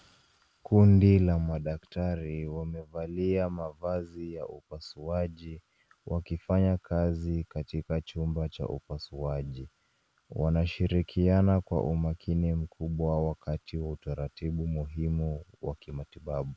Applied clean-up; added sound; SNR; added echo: none; none; none; none.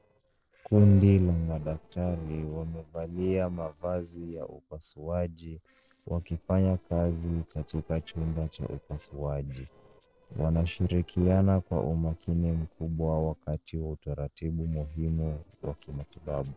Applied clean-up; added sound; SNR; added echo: neural separator model SepFormer DNS4.